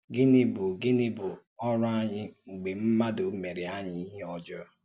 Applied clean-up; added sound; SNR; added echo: none; none; none; none.